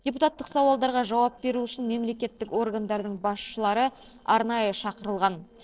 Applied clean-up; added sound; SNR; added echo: neural separator model SepFormer DNS4.